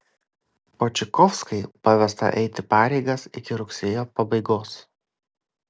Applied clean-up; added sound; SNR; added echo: none; none; none; none.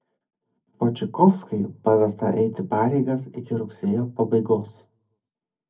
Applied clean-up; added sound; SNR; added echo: none; none; none; reverberation time 0.3 s.